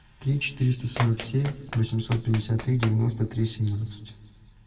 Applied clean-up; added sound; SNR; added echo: none; Run; 14 dB; reverberation time 1.4 s.